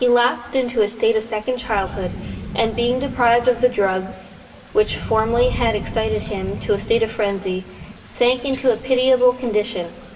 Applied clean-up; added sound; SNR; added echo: none; Thunder / Rain; 12 dB; reverberation time 2.8 s.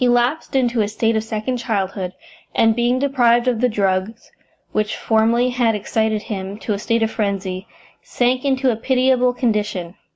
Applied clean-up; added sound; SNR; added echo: none; none; none; none.